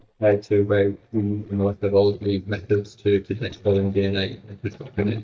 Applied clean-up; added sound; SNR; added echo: neural mask model DeepFilterNet 3.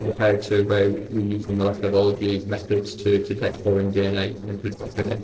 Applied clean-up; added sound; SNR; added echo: neural separator model SepFormer DNS4.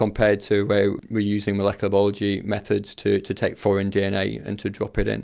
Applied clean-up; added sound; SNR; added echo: none; none; none; none.